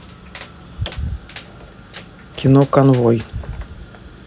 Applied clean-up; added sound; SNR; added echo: none; none; none; none.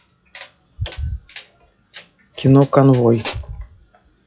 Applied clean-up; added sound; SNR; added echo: classical method log-MMSE.